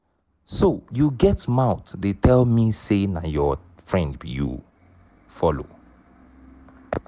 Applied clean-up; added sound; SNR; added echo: none; none; none; none.